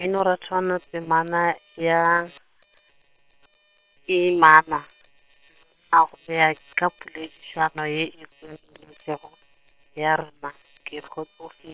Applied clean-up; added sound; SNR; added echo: neural separator model SepFormer WHAM!.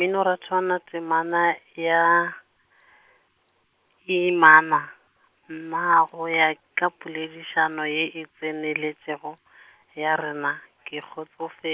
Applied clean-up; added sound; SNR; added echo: none; none; none; none.